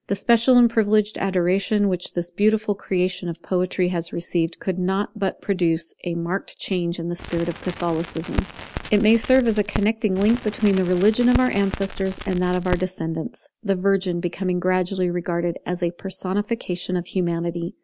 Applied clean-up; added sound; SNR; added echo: none; Crackle; 10 dB; none.